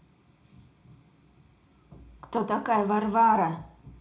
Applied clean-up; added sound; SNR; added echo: none; none; none; reverberation time 0.4 s.